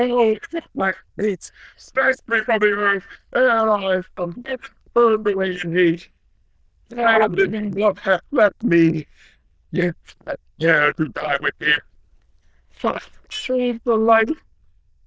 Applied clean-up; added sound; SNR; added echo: neural diffusion model UNIVERSE++.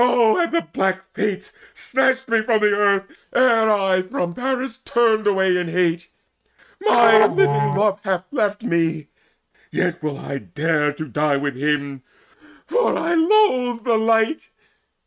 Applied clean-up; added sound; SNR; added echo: neural mask model RNNoise.